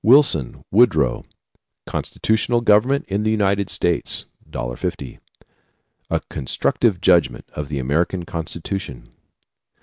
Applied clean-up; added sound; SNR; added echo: none; none; none; none.